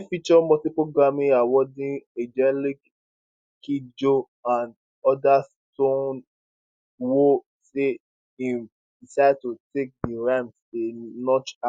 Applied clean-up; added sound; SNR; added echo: none; none; none; none.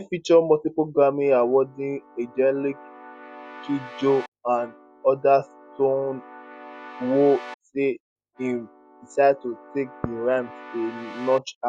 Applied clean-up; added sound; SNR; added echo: none; Keyboard (musical); 18 dB; none.